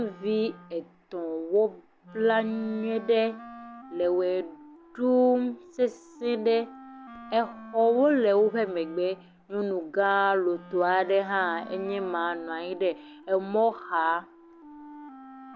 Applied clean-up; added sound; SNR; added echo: none; Wind instrument, woodwind instrument; 19 dB; none.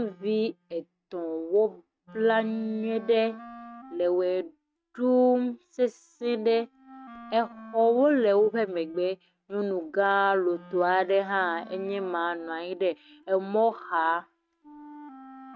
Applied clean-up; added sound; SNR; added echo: neural mask model RNNoise.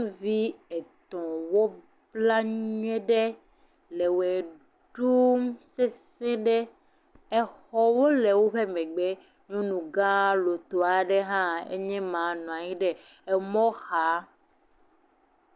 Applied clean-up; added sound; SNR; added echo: none; none; none; none.